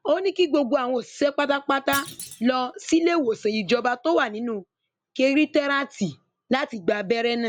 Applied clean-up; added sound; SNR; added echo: none; Thump, thud; 15 dB; none.